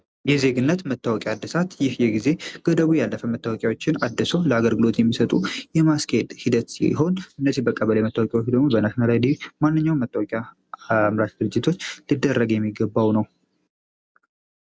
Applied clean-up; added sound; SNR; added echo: none; none; none; none.